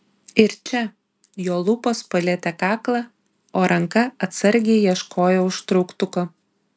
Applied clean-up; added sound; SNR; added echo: none; none; none; none.